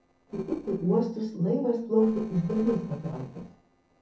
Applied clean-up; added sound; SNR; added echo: neural separator model SepFormer DNS4.